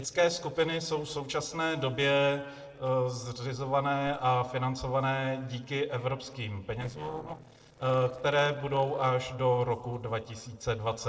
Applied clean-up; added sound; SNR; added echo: neural separator model SepFormer DNS4.